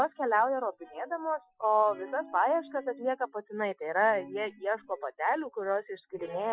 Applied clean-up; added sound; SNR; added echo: classical method Wiener filter.